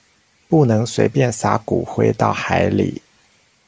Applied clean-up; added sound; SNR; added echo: none; none; none; none.